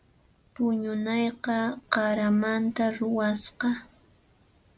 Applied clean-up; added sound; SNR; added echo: none; none; none; none.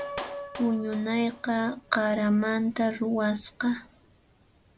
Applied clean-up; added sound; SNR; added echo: none; Piano + Clapping; 15 dB; none.